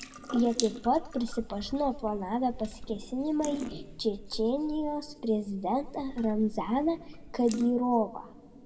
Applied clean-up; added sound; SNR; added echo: none; Drip / Sink (filling or washing) / Water tap, faucet; 12 dB; reverberation time 1.2 s.